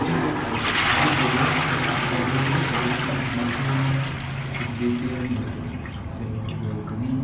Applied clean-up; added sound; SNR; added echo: none; Toilet flush; 1 dB; none.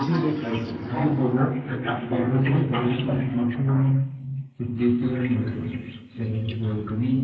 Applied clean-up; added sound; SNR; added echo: neural mask model Resemble Enhance denoiser.